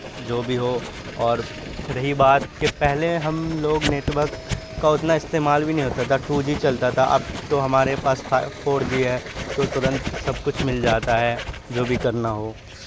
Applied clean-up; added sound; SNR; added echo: none; Writing; 9 dB; none.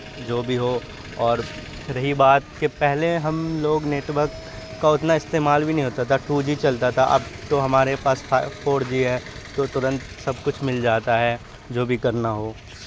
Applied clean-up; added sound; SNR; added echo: none; none; none; none.